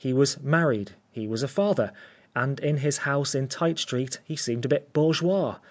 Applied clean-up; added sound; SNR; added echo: none; none; none; none.